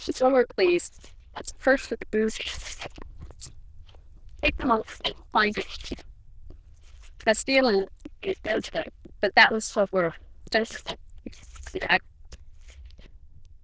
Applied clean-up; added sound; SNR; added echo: neural diffusion model UNIVERSE++.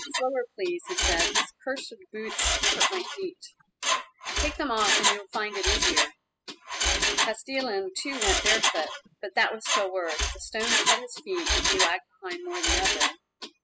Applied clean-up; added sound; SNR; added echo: classical method spectral subtraction.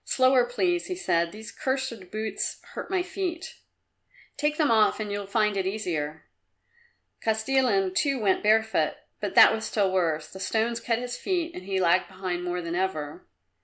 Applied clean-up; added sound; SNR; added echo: none; none; none; none.